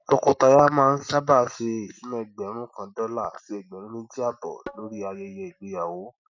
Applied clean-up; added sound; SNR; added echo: neural mask model RNNoise.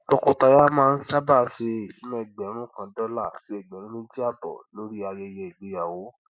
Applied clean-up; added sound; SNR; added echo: none; none; none; none.